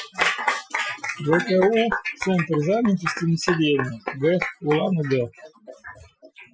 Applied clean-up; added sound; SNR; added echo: classical method Wiener filter.